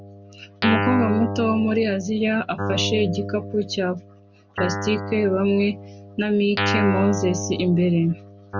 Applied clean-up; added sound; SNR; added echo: none; Guitar; 6 dB; none.